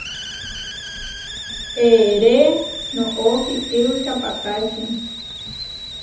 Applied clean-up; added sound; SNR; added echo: none; Hiss; 10 dB; reverberation time 0.7 s.